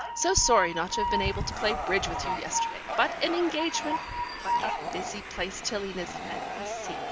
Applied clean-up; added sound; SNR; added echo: none; Train + Bark / Growling; 2 dB; none.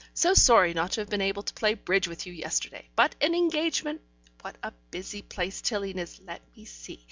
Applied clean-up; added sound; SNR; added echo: none; none; none; none.